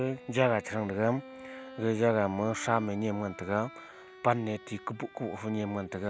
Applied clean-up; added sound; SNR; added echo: none; Bowed string instrument; 18 dB; none.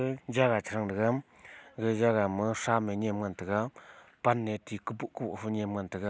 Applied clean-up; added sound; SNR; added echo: none; none; none; none.